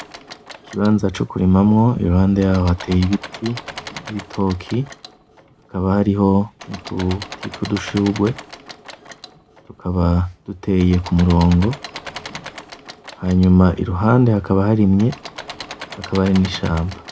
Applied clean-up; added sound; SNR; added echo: none; Engine / Mechanisms; 18 dB; none.